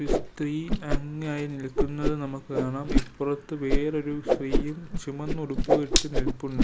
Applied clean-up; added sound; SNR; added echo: none; Whoosh, swoosh, swish; -4 dB; none.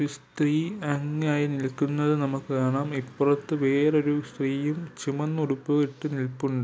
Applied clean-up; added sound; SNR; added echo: none; none; none; none.